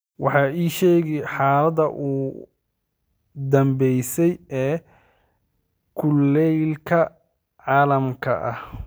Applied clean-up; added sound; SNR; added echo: none; none; none; none.